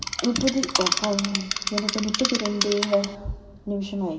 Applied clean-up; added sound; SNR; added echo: none; Insect; 1 dB; reverberation time 1.3 s.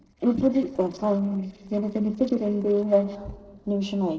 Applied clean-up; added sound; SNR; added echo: neural separator model SepFormer DNS4.